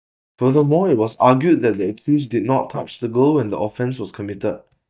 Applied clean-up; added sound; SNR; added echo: neural mask model DeepFilterNet 3.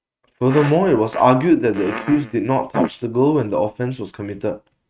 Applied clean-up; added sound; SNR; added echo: neural mask model RNNoise.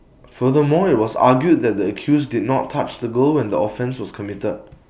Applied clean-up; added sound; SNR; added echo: none; none; none; none.